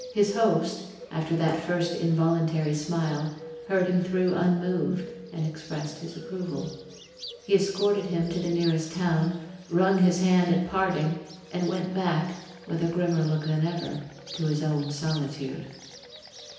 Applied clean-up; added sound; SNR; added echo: none; Bird; 18 dB; reverberation time 0.9 s.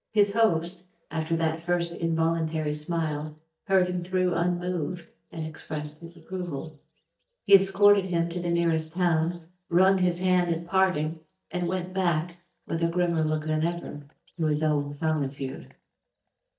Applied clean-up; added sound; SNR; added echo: neural mask model DeepFilterNet 3.